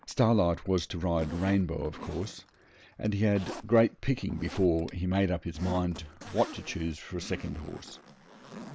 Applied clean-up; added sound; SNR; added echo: none; Zipper (clothing); 17 dB; none.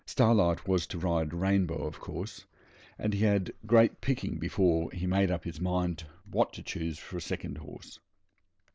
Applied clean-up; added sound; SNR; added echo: none; none; none; none.